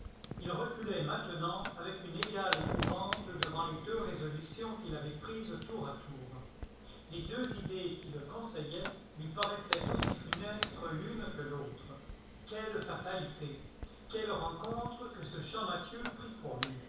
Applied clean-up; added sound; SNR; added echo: none; Fire; 3 dB; reverberation time 0.7 s.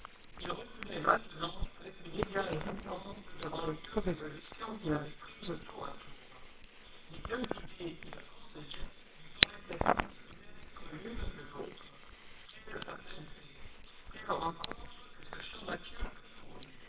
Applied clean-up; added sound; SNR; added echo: neural separator model SepFormer WHAMR!.